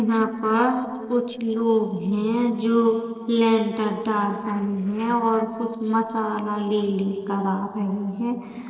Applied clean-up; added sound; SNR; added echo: neural separator model SepFormer DNS4.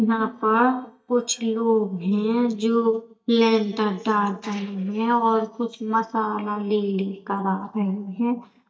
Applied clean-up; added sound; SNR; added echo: neural mask model DeepFilterNet 3.